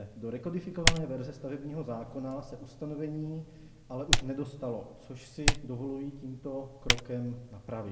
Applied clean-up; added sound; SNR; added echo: none; Typing; -3 dB; reverberation time 0.8 s.